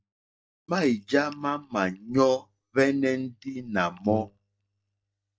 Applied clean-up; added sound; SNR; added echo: neural mask model DeepFilterNet 3.